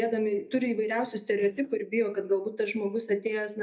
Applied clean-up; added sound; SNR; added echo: neural mask model DeepFilterNet 3.